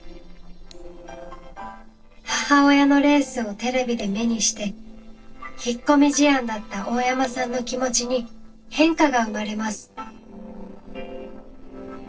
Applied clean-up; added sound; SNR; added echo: neural separator model SepFormer DNS4.